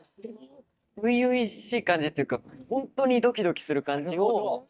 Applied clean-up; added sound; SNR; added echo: neural mask model DeepFilterNet 3.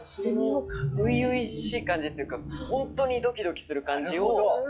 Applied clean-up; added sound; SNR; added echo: classical method log-MMSE.